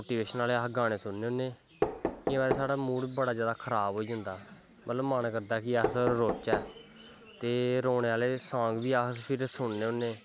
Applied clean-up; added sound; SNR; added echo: none; Knock; 7 dB; none.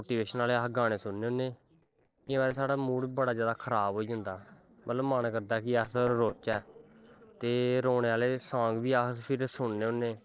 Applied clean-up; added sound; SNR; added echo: neural separator model SepFormer DNS4.